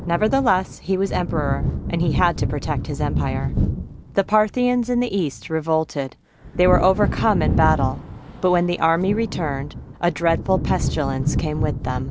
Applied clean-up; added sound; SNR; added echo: none; Thunder / Wind; 3 dB; none.